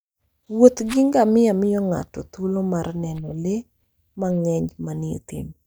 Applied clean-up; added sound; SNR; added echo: neural mask model DeepFilterNet 3.